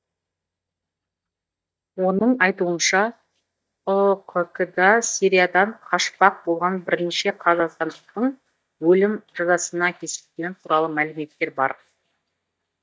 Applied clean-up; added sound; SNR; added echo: neural mask model DeepFilterNet 3.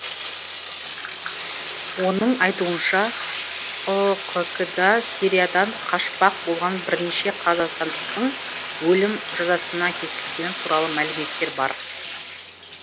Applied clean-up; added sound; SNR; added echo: none; Bathtub (filling or washing); 3 dB; none.